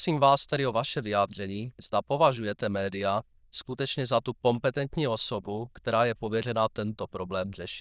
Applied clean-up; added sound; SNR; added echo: neural diffusion model UNIVERSE++.